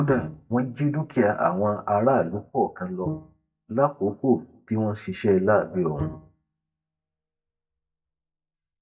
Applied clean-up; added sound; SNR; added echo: neural mask model DeepFilterNet 3.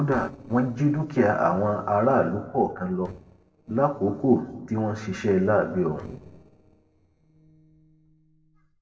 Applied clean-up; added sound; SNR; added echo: neural separator model SepFormer DNS4.